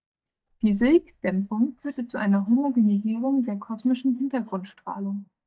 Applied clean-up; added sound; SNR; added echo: neural mask model DeepFilterNet 3.